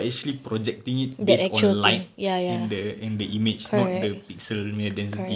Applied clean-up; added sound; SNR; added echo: none; none; none; none.